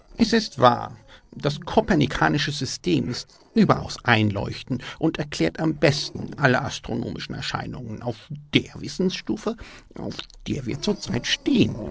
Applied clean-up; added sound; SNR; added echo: neural separator model SepFormer DNS4.